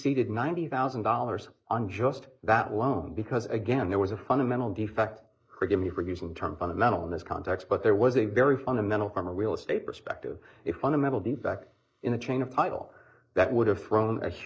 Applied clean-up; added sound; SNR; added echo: neural mask model Resemble Enhance denoiser.